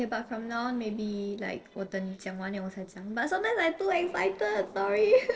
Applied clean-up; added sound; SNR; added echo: neural separator model SepFormer DNS4.